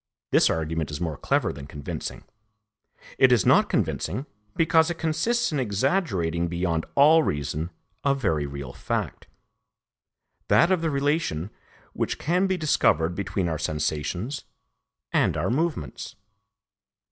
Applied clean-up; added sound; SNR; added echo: none; none; none; none.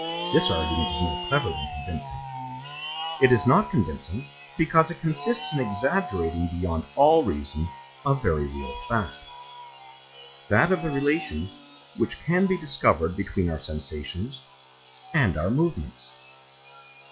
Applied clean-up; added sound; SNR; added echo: classical method log-MMSE.